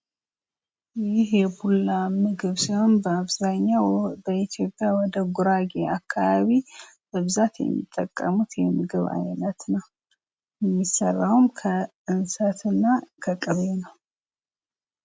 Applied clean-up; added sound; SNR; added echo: none; none; none; none.